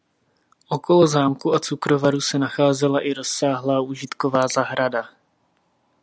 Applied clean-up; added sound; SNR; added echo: none; none; none; none.